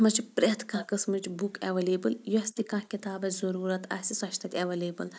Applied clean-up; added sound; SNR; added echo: neural mask model Resemble Enhance denoiser.